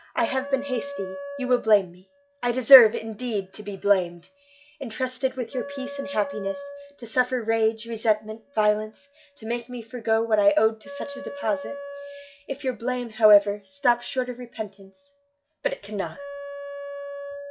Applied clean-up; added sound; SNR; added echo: classical method log-MMSE.